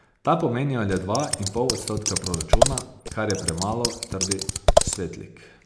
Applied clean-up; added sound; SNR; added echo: none; Scissors; -3 dB; none.